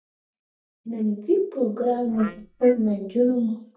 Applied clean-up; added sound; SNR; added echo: neural mask model DeepFilterNet 3.